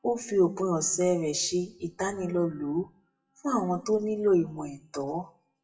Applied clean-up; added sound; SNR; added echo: classical method WPE with log-MMSE.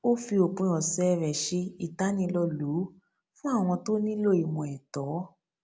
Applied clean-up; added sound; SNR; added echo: none; none; none; none.